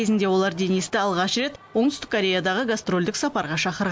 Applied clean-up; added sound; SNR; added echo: none; none; none; none.